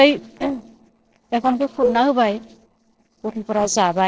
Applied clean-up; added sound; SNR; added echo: neural separator model SepFormer DNS4.